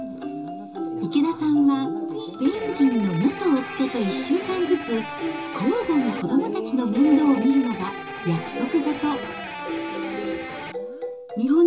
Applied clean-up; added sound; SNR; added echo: none; Electric guitar; 11 dB; reverberation time 0.2 s.